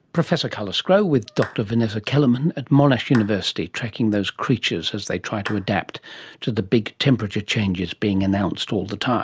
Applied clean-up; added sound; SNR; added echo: none; Clapping; 19 dB; none.